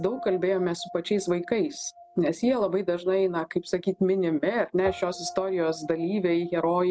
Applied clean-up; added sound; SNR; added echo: none; Guitar; 19 dB; none.